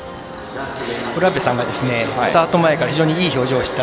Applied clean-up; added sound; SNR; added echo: none; none; none; none.